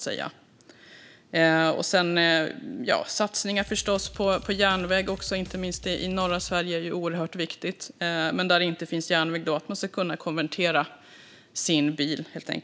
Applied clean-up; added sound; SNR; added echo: none; Drum kit; 17 dB; none.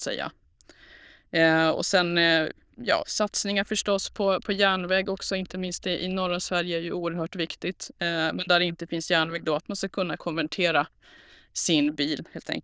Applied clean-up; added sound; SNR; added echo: neural diffusion model UNIVERSE++.